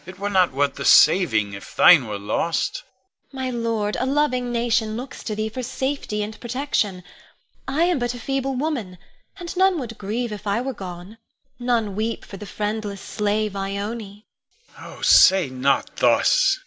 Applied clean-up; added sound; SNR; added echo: none; none; none; none.